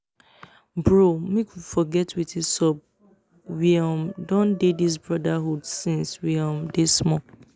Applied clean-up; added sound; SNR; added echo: none; none; none; none.